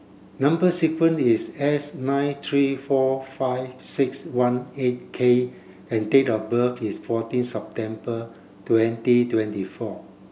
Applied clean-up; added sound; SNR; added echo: none; none; none; none.